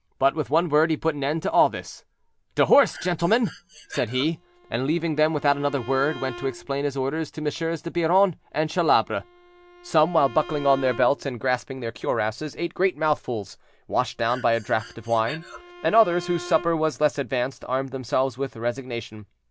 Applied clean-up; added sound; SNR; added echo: none; Bowed string instrument + Breathing; 17 dB; none.